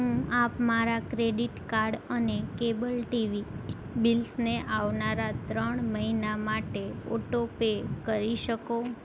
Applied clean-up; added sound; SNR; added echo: none; none; none; none.